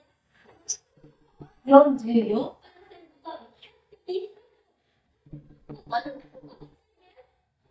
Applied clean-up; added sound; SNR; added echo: neural mask model DeepFilterNet 3.